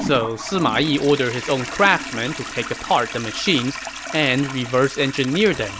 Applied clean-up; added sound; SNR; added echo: none; Toilet flush; 10 dB; none.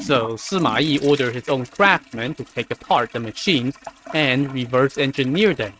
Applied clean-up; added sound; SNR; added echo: neural mask model RNNoise.